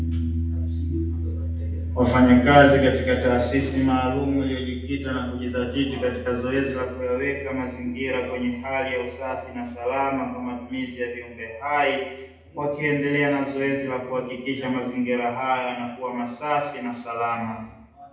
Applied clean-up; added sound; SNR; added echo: none; Piano; 9 dB; reverberation time 0.8 s.